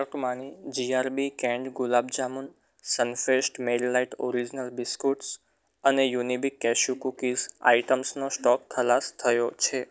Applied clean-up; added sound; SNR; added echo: none; none; none; none.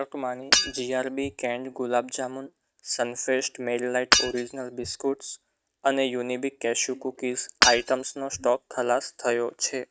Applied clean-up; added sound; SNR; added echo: neural mask model RNNoise.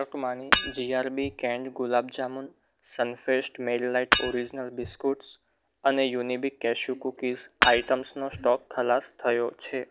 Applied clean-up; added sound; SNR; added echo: none; Shatter / Hammer; -1 dB; none.